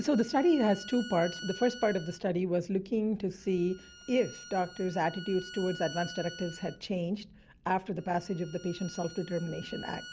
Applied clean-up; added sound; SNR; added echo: none; Bowed string instrument; 17 dB; none.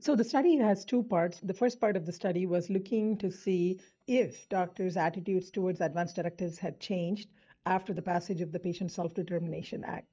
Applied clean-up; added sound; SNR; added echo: neural mask model DeepFilterNet 3.